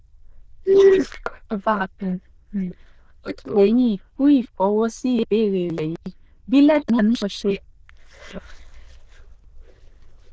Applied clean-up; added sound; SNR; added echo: neural diffusion model UNIVERSE++.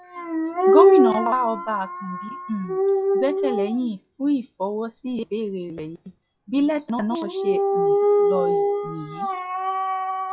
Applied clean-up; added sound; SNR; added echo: classical method log-MMSE.